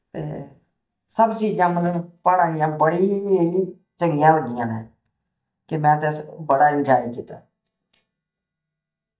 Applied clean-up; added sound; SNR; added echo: neural mask model DeepFilterNet 3.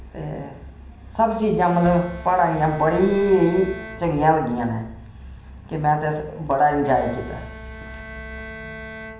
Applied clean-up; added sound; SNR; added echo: none; Bowed string instrument; 18 dB; reverberation time 0.7 s.